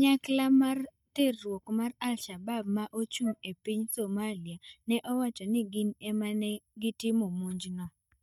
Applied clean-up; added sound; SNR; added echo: neural mask model DeepFilterNet 3.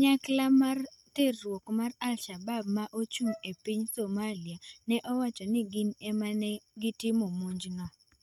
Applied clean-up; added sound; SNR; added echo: neural mask model RNNoise.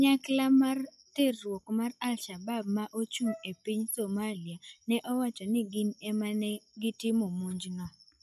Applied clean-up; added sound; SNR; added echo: classical method log-MMSE.